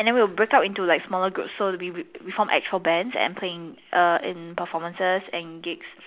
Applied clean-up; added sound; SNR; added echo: none; none; none; none.